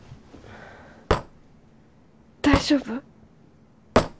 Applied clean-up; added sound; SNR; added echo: none; Hammer / Wood; 0 dB; none.